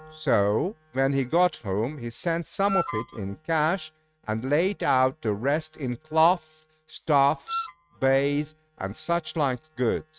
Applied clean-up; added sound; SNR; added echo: neural mask model RNNoise.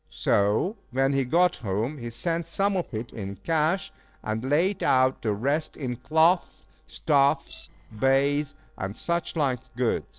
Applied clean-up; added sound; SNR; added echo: neural separator model SepFormer DNS4.